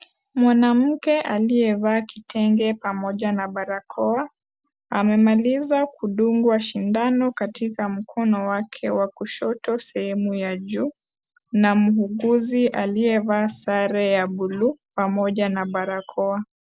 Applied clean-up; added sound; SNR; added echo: none; none; none; none.